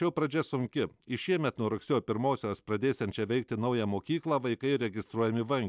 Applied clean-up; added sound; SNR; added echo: none; none; none; none.